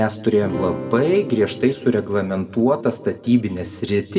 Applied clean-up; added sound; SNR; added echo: none; Acoustic guitar / Strum; 11 dB; reverberation time 1.5 s.